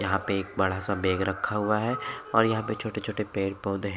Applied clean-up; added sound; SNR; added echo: none; none; none; none.